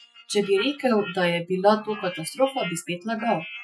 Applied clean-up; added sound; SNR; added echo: classical method Wiener filter.